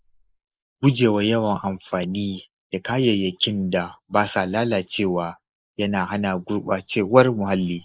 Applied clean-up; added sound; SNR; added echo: neural mask model Resemble Enhance denoiser.